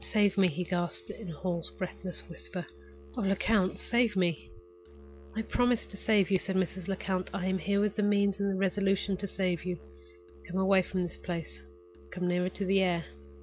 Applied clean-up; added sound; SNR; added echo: none; Musical instrument + Telephone; 20 dB; none.